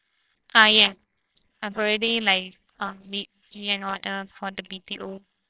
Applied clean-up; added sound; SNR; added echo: neural separator model SepFormer WHAMR!.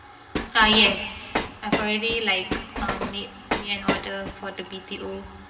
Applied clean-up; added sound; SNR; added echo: none; Train; 3 dB; reverberation time 2.2 s.